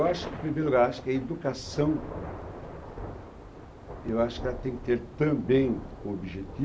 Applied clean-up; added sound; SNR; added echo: none; Thunder / Rain; 11 dB; none.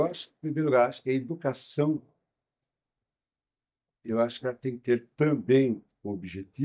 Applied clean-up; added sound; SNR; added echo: neural mask model DeepFilterNet 3.